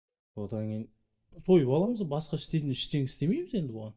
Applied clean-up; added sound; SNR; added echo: neural mask model DeepFilterNet 3.